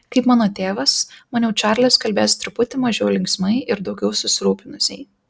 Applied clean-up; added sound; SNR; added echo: none; none; none; none.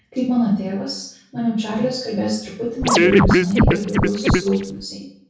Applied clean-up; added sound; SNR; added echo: none; Scratching (performance technique); -5 dB; reverberation time 0.6 s.